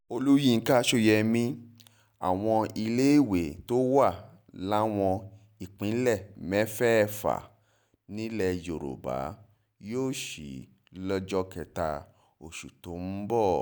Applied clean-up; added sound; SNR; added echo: none; none; none; none.